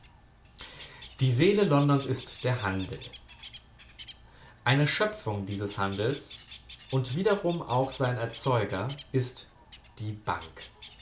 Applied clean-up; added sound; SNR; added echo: none; Bird; 20 dB; none.